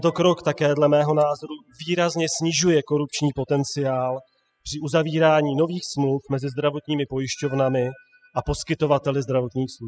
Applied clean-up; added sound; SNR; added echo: classical method spectral subtraction.